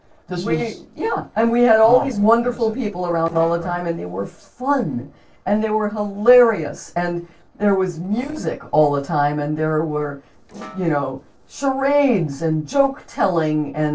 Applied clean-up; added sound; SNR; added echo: neural separator model SepFormer DNS4.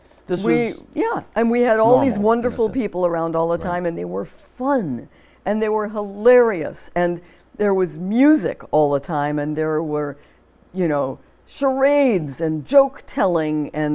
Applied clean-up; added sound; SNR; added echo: none; none; none; none.